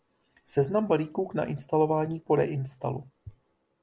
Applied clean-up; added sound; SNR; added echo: none; none; none; none.